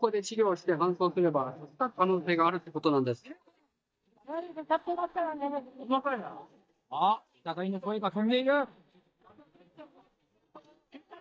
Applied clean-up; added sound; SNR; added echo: neural mask model DeepFilterNet 3.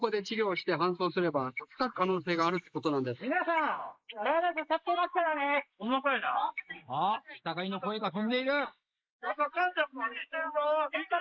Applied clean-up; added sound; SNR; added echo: neural mask model Resemble Enhance denoiser.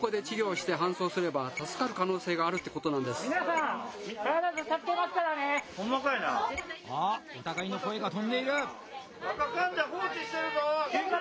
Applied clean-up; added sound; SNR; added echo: none; none; none; none.